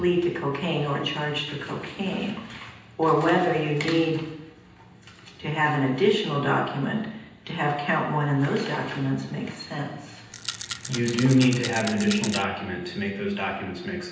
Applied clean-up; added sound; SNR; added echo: none; Rattle; 9 dB; reverberation time 0.9 s.